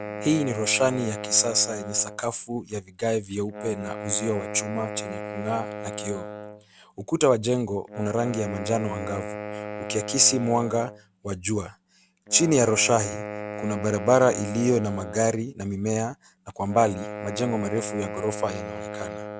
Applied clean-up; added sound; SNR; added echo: none; Wind instrument, woodwind instrument; 10 dB; none.